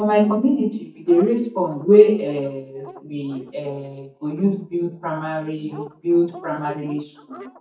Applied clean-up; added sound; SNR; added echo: neural mask model DeepFilterNet 3.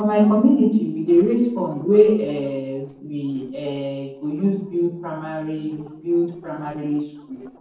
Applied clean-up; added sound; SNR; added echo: neural separator model SepFormer DNS4.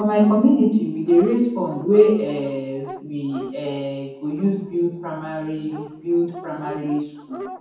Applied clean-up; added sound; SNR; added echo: none; Dog; 17 dB; reverberation time 1.2 s.